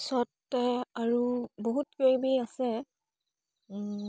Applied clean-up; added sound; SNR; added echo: none; none; none; none.